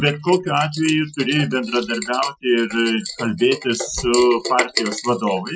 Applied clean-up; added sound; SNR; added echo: classical method Wiener filter.